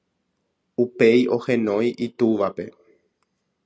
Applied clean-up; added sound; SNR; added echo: none; none; none; none.